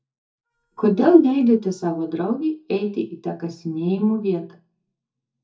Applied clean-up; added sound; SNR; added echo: neural mask model DeepFilterNet 3.